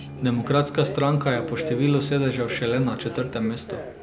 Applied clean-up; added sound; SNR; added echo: none; Subway, metro, underground + Bowed string instrument; 10 dB; none.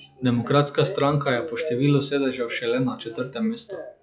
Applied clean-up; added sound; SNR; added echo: classical method log-MMSE.